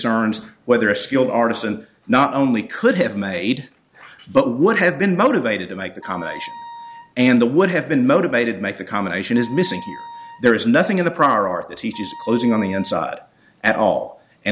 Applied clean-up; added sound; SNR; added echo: none; Wind instrument, woodwind instrument; 17 dB; none.